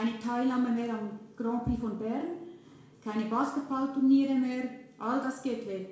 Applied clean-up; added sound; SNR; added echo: none; none; none; reverberation time 0.6 s.